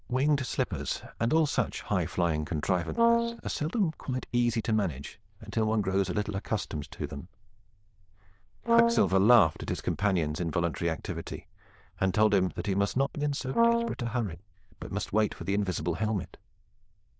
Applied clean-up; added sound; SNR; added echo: neural diffusion model UNIVERSE++.